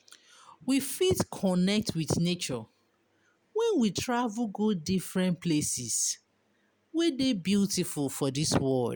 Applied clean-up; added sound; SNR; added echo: none; none; none; none.